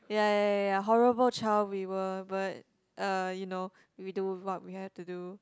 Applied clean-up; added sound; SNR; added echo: none; none; none; none.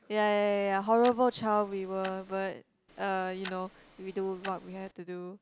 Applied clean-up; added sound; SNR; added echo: none; Tick-tock; 19 dB; none.